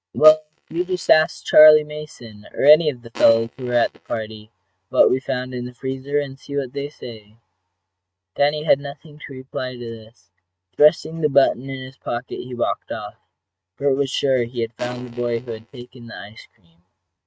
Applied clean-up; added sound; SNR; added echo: neural mask model RNNoise.